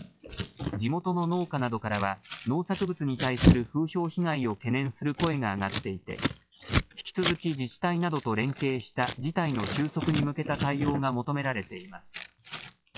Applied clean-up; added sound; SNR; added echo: classical method log-MMSE.